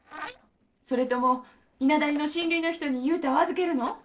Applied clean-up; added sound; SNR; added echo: neural separator model SepFormer DNS4.